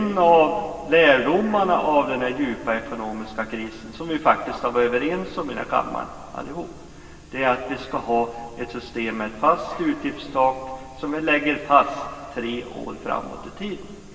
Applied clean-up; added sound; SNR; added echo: none; none; none; reverberation time 2.6 s.